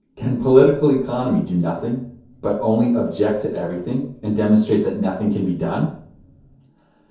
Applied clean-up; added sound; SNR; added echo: none; none; none; reverberation time 0.6 s.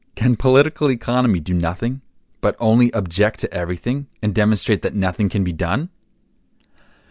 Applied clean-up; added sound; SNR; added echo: none; none; none; none.